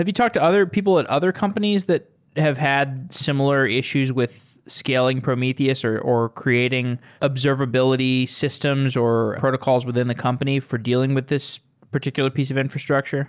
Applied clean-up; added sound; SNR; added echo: none; none; none; none.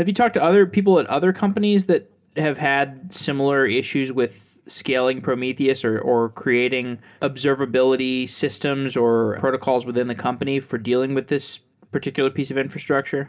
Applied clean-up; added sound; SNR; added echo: none; none; none; reverberation time 0.3 s.